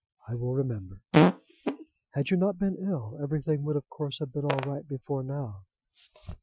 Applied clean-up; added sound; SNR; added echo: classical method Wiener filter.